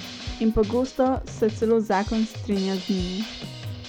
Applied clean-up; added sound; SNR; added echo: none; Drum kit + Keyboard (musical); 11 dB; none.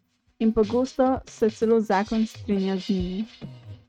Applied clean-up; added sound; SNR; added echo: neural mask model RNNoise.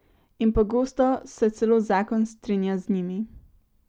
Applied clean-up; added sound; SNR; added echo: none; none; none; none.